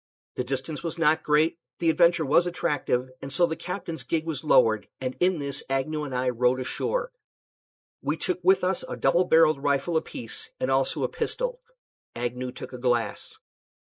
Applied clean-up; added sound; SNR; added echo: neural mask model Resemble Enhance denoiser.